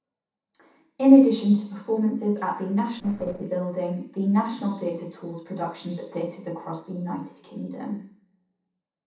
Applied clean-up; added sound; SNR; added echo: neural separator model SepFormer DNS4.